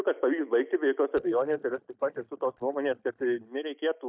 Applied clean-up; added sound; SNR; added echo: neural mask model DeepFilterNet 3.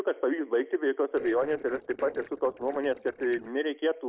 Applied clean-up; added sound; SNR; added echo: neural separator model SepFormer DNS4.